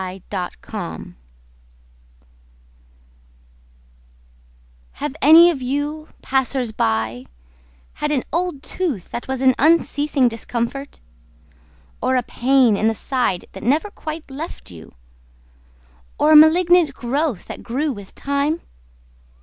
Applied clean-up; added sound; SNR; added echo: none; none; none; none.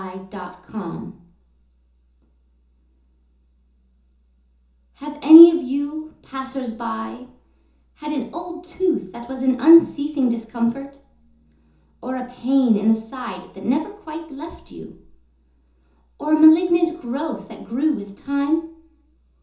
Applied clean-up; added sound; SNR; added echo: none; none; none; reverberation time 0.6 s.